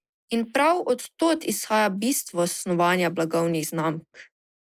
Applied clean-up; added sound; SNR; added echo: neural mask model Resemble Enhance denoiser.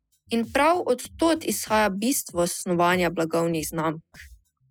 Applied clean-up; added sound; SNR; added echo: classical method spectral subtraction.